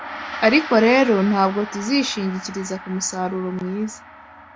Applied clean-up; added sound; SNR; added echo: none; Gong; 14 dB; none.